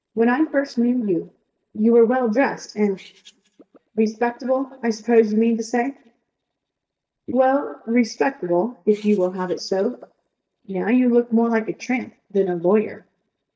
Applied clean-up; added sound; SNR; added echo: neural mask model DeepFilterNet 3.